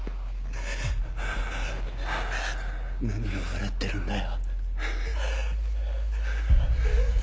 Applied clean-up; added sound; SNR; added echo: none; none; none; none.